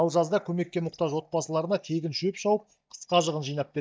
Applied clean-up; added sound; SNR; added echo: neural mask model DeepFilterNet 3.